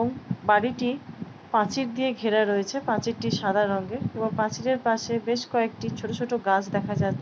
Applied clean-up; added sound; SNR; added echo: none; none; none; none.